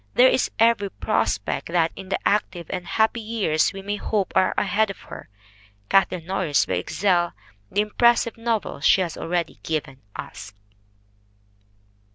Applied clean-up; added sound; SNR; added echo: none; none; none; none.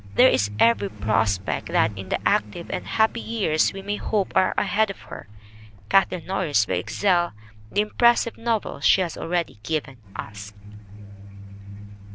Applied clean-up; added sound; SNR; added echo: none; Truck; 13 dB; none.